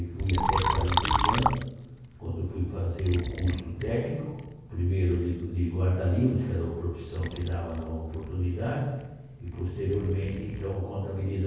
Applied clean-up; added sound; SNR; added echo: none; Liquid; 4 dB; reverberation time 1.3 s.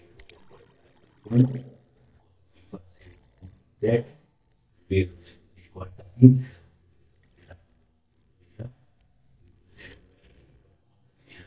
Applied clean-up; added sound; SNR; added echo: neural mask model DeepFilterNet 3.